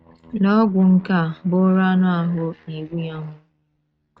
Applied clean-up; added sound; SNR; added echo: neural mask model RNNoise.